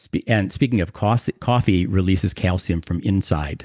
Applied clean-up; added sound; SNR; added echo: none; none; none; none.